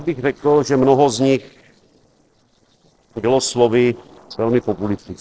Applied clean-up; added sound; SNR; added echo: neural separator model SepFormer DNS4.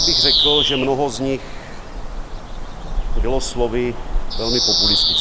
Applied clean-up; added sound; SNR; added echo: none; Bird vocalization, bird call, bird song; -5 dB; none.